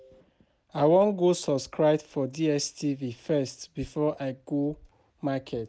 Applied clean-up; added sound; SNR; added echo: none; none; none; none.